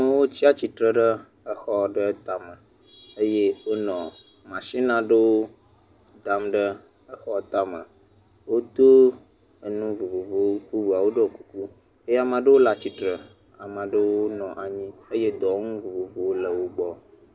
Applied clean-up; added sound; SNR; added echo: none; none; none; none.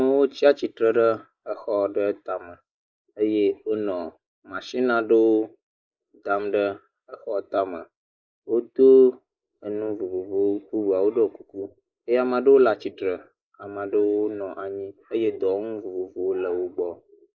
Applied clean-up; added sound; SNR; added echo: neural mask model Resemble Enhance denoiser.